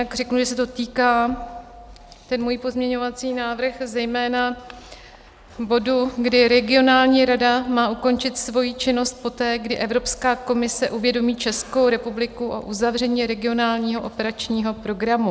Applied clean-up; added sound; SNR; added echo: none; none; none; none.